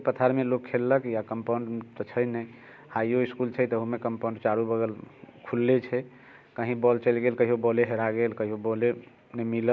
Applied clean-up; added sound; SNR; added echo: none; none; none; none.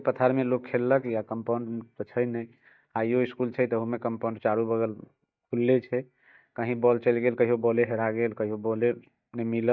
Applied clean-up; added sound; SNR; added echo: neural mask model DeepFilterNet 3.